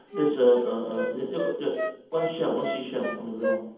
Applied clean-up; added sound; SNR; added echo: none; Wind instrument, woodwind instrument; 6 dB; reverberation time 0.8 s.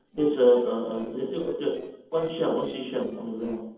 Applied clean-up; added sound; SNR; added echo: neural separator model SepFormer DNS4.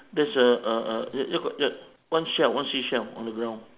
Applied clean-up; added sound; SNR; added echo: none; none; none; none.